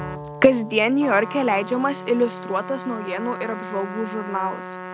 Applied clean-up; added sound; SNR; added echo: none; Trumpet + Bowed string instrument; 11 dB; none.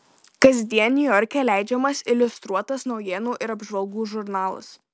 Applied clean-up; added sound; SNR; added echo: none; none; none; none.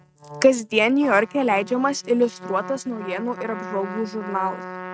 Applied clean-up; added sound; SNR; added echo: neural mask model RNNoise.